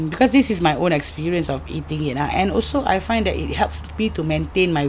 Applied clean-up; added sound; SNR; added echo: none; none; none; none.